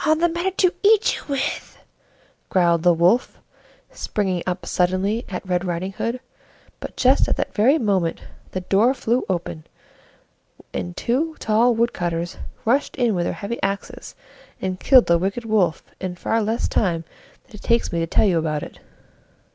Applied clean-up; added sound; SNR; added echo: none; none; none; none.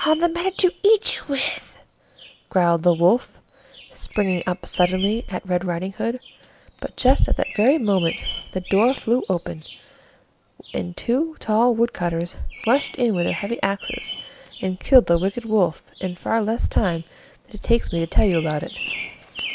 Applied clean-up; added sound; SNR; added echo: none; Bird vocalization, bird call, bird song; 16 dB; none.